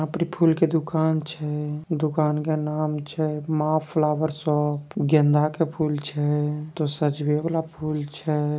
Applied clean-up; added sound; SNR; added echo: none; none; none; none.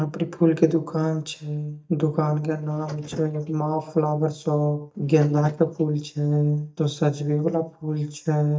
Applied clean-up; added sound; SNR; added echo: neural mask model DeepFilterNet 3.